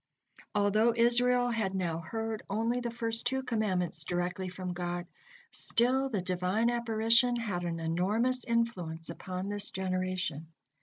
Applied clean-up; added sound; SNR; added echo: none; none; none; none.